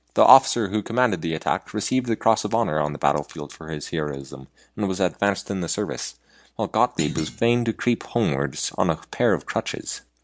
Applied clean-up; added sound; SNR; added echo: none; Thump, thud; 13 dB; none.